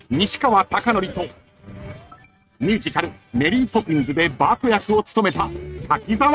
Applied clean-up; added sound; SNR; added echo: neural mask model RNNoise.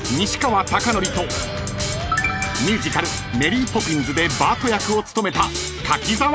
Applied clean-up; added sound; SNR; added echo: none; Drum kit; 11 dB; none.